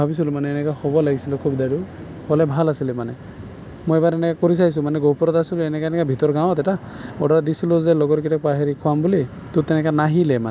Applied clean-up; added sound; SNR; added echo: none; none; none; none.